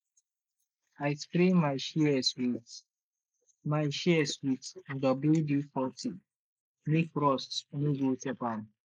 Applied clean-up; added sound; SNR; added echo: neural mask model Resemble Enhance denoiser.